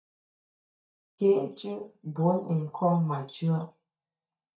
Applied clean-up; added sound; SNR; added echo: neural mask model DeepFilterNet 3.